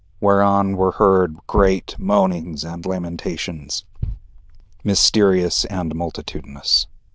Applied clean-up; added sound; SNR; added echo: neural diffusion model UNIVERSE++.